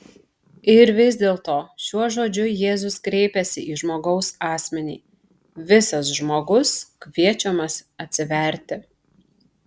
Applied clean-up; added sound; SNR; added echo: none; none; none; none.